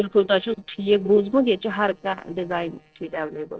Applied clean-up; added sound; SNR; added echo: neural separator model SepFormer DNS4.